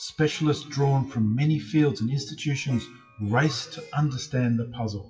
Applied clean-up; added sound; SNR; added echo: classical method WPE with log-MMSE.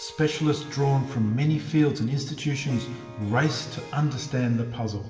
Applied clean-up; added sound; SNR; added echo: none; Harp; 20 dB; reverberation time 1.4 s.